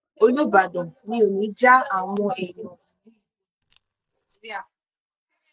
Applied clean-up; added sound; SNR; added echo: neural mask model DeepFilterNet 3.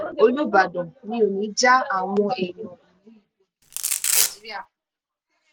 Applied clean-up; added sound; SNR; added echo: none; Domestic sounds, home sounds; 0 dB; none.